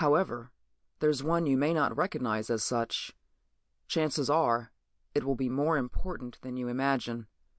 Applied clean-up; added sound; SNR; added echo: none; none; none; none.